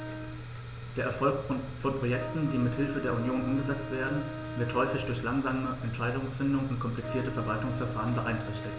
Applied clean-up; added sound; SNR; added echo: none; Wind instrument, woodwind instrument; 11 dB; none.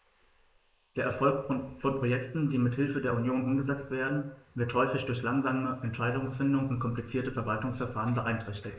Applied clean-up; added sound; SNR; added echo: neural mask model Resemble Enhance denoiser.